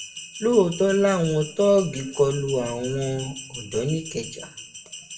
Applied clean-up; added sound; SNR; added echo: none; Bell; 15 dB; reverberation time 0.4 s.